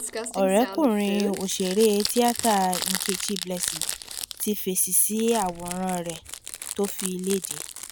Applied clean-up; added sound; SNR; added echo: none; Crumpling, crinkling; 8 dB; none.